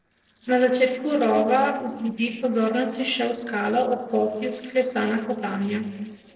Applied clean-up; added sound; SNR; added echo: neural separator model SepFormer DNS4.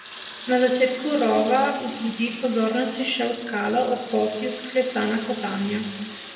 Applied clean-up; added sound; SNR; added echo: none; Water tap, faucet; 15 dB; reverberation time 1.0 s.